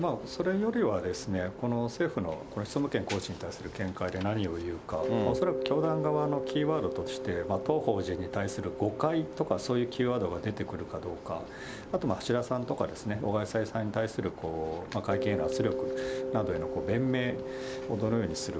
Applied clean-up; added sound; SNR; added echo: none; Mallet percussion; 7 dB; none.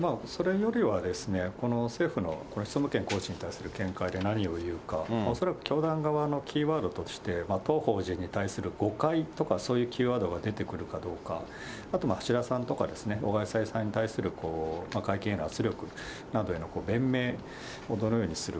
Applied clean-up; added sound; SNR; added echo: none; none; none; none.